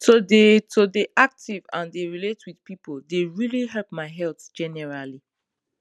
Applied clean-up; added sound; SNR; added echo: none; none; none; none.